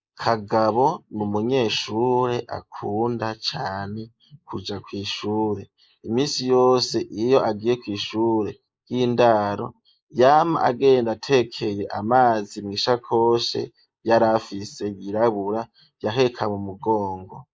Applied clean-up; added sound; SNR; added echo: neural mask model Resemble Enhance denoiser.